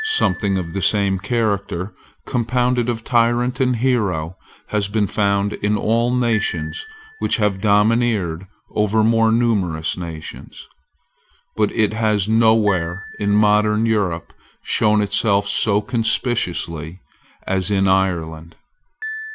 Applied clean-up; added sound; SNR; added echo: none; Piano; 19 dB; none.